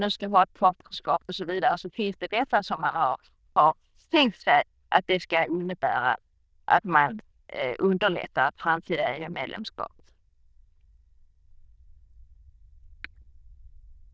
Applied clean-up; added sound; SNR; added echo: neural diffusion model UNIVERSE++.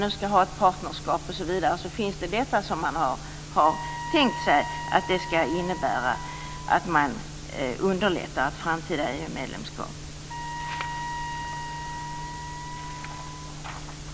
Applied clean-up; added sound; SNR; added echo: none; Wind instrument, woodwind instrument; 9 dB; none.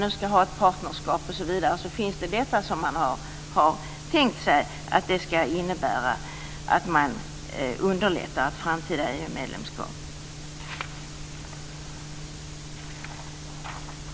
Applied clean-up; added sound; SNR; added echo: none; none; none; none.